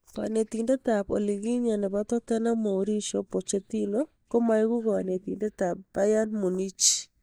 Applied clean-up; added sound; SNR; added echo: neural mask model DeepFilterNet 3.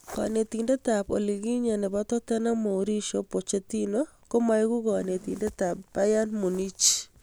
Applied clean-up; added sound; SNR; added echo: none; none; none; none.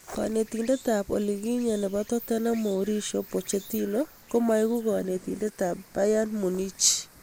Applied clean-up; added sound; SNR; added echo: neural mask model Resemble Enhance denoiser.